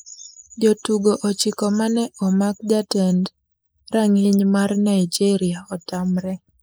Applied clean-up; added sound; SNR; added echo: neural mask model Resemble Enhance denoiser.